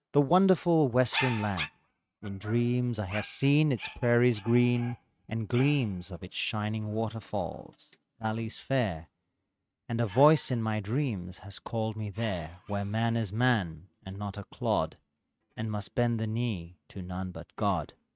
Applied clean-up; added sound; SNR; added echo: neural mask model RNNoise.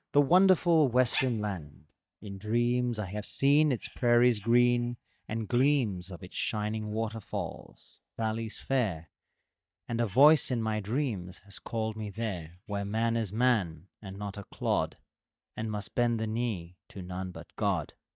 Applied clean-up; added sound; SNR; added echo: neural mask model DeepFilterNet 3.